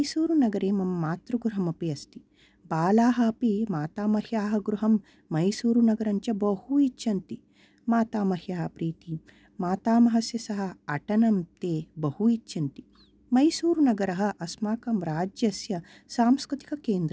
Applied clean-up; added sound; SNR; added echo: none; none; none; none.